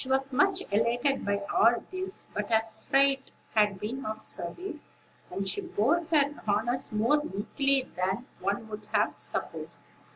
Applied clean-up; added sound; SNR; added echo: none; none; none; none.